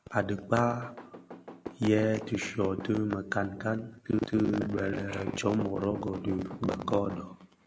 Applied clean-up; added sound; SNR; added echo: none; Knock / Wood; 17 dB; none.